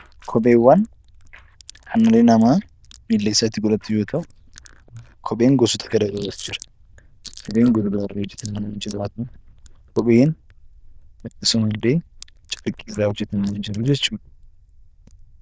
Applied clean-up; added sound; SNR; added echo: neural diffusion model UNIVERSE++.